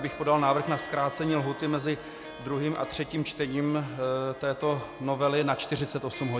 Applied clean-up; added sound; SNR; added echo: none; Harp; 16 dB; none.